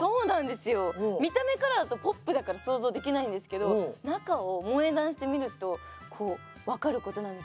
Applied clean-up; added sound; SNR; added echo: none; none; none; none.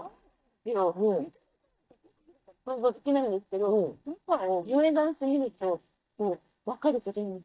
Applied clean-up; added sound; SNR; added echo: neural mask model DeepFilterNet 3.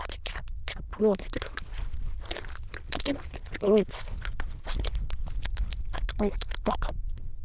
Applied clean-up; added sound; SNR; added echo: neural diffusion model UNIVERSE++.